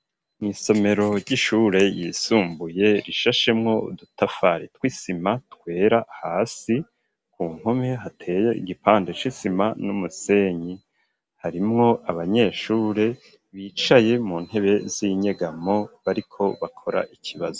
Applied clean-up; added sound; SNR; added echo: none; none; none; none.